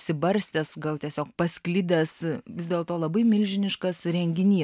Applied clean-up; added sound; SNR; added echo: none; none; none; none.